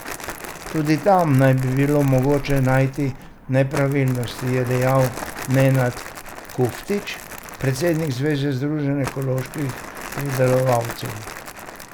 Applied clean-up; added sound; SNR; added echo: none; Cricket / Motor vehicle (road) + Crumpling, crinkling; 12 dB; none.